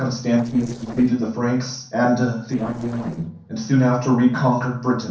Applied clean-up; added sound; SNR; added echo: neural separator model SepFormer DNS4.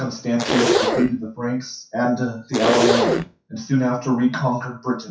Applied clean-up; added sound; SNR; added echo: classical method WPE with log-MMSE.